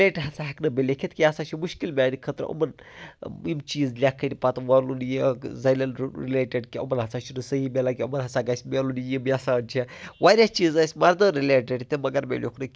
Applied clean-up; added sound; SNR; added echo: none; none; none; none.